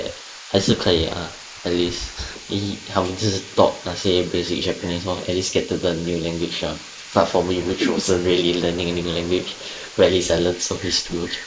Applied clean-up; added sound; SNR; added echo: neural mask model Resemble Enhance denoiser.